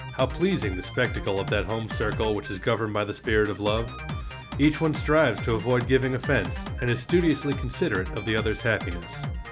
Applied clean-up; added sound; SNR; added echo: none; Drum kit; 8 dB; none.